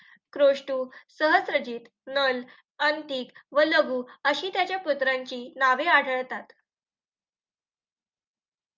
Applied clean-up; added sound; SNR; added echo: none; none; none; none.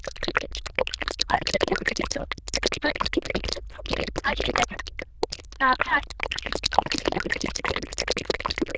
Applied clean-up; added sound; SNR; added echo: neural diffusion model UNIVERSE++.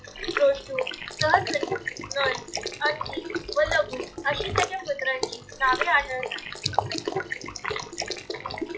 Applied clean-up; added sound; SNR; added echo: classical method log-MMSE.